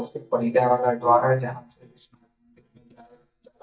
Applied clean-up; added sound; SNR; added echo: neural mask model DeepFilterNet 3.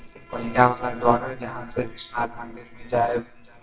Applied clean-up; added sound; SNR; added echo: neural separator model SepFormer WHAMR!.